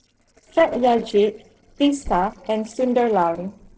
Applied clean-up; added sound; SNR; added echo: neural separator model SepFormer DNS4.